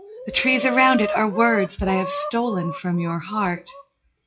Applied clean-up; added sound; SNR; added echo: classical method WPE with log-MMSE.